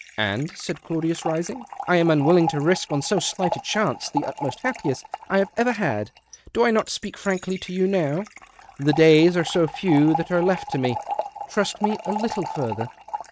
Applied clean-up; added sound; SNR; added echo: neural mask model RNNoise.